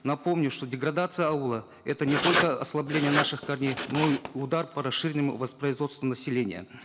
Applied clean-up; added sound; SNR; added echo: none; Writing; 0 dB; none.